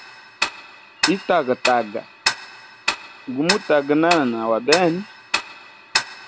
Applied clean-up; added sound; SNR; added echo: none; Tick-tock; 5 dB; none.